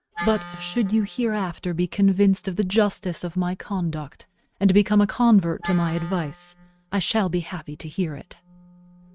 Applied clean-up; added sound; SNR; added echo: neural mask model RNNoise.